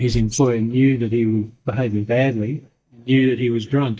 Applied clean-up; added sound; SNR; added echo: neural mask model DeepFilterNet 3.